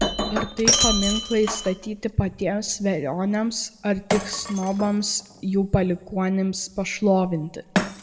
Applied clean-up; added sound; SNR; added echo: none; Shatter; 5 dB; reverberation time 0.7 s.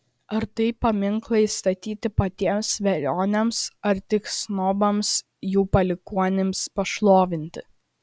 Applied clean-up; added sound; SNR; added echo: none; none; none; none.